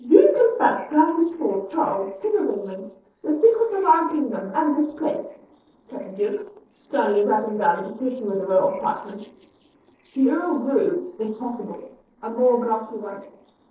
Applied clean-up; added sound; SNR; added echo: neural separator model SepFormer DNS4.